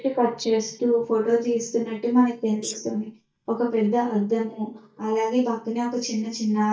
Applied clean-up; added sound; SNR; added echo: neural mask model DeepFilterNet 3.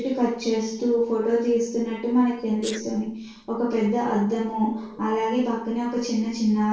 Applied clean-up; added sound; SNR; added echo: neural separator model SepFormer DNS4.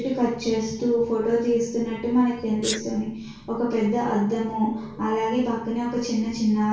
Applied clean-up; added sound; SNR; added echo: none; Sneeze; 19 dB; reverberation time 0.6 s.